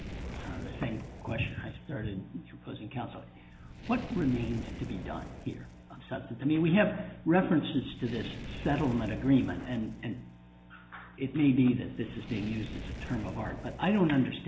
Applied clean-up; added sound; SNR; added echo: none; Fire; 13 dB; none.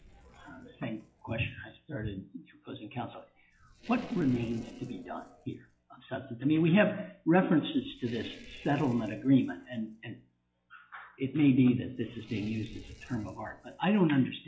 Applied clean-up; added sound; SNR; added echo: classical method log-MMSE.